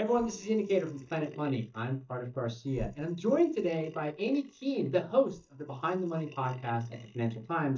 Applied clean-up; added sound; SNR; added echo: neural mask model DeepFilterNet 3.